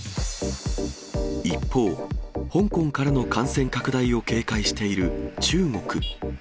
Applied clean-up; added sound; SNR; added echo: none; none; none; none.